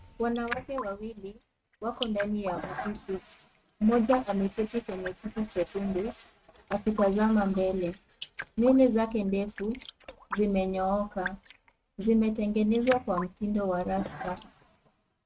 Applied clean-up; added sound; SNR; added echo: neural mask model RNNoise.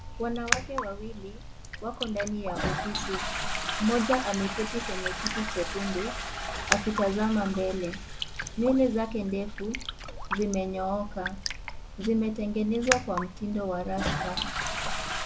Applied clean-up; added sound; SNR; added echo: none; Raindrop + Toilet flush; 3 dB; none.